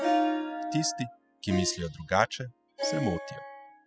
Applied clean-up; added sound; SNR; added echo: classical method spectral subtraction.